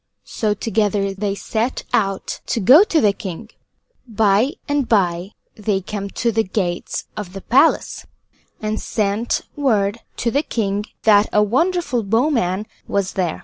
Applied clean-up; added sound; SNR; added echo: none; none; none; none.